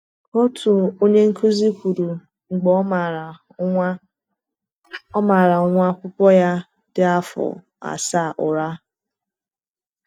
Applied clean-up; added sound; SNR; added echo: neural mask model DeepFilterNet 3.